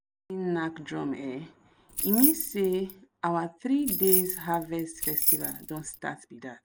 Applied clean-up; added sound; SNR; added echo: none; Keys jangling; -1 dB; none.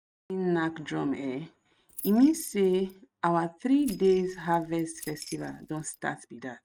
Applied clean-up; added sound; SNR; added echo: neural mask model RNNoise.